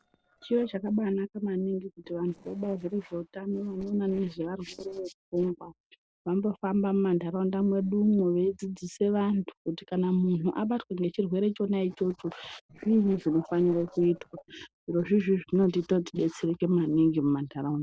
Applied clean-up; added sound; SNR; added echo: neural separator model SepFormer DNS4.